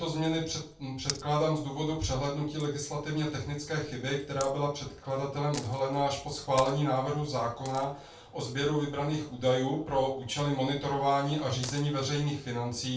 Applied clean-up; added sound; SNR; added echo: none; Coin (dropping); 19 dB; reverberation time 0.3 s.